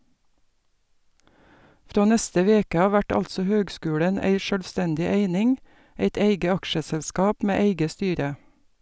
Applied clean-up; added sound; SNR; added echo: none; none; none; none.